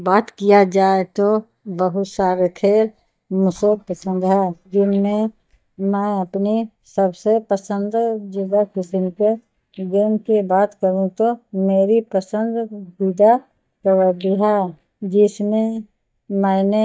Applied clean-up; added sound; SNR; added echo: neural mask model DeepFilterNet 3.